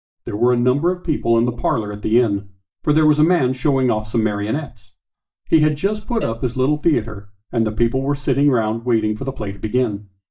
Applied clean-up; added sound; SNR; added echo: neural mask model DeepFilterNet 3.